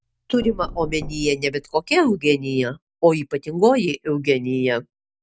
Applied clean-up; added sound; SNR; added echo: none; Knock; 15 dB; none.